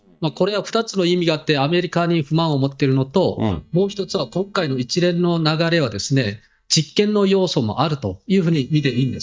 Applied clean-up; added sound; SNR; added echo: neural mask model DeepFilterNet 3.